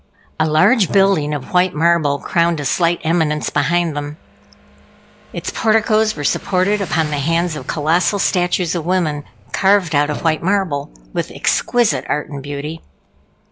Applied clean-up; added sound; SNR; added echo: none; Motorcycle + Drum; 19 dB; none.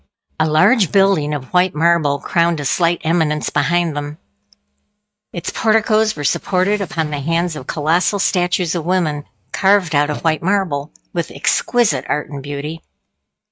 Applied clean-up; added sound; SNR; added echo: neural mask model RNNoise.